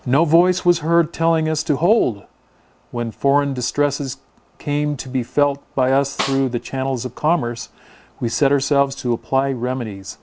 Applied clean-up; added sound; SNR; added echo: none; Snare drum; 10 dB; none.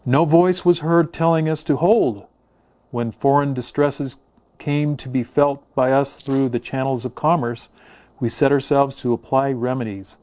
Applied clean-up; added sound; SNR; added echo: neural separator model SepFormer DNS4.